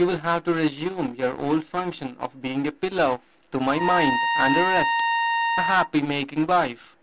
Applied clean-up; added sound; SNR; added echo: none; Trumpet; 1 dB; none.